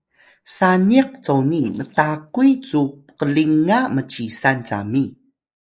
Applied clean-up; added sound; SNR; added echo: neural mask model Resemble Enhance denoiser.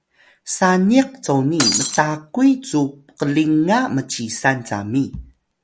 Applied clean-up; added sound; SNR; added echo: none; Shatter; 0 dB; none.